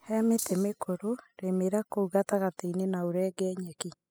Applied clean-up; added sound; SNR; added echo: classical method spectral subtraction.